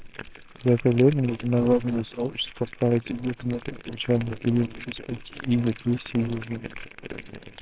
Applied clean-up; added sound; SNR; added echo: neural separator model SepFormer WHAMR!.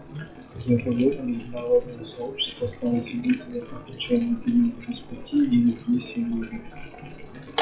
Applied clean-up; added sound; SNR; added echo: classical method WPE with log-MMSE.